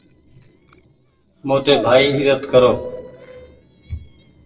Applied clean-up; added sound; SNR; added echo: neural separator model SepFormer DNS4.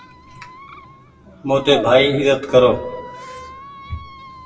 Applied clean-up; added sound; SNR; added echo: none; Squeak; 17 dB; reverberation time 0.2 s.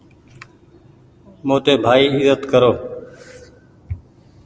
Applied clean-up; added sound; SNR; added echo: none; none; none; none.